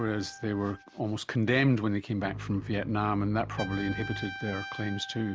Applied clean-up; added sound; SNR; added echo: none; Trumpet + Bowed string instrument; 11 dB; none.